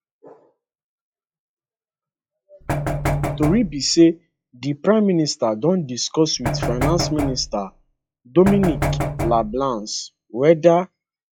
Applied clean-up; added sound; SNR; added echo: classical method log-MMSE.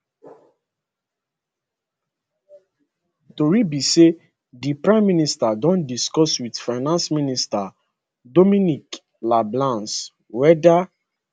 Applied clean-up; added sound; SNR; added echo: none; none; none; none.